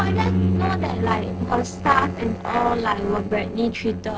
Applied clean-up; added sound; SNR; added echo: neural separator model SepFormer DNS4.